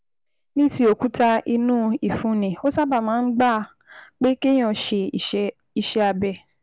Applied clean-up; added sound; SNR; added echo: none; none; none; none.